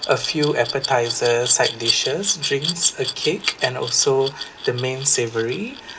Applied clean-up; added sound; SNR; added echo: none; Glass; 8 dB; none.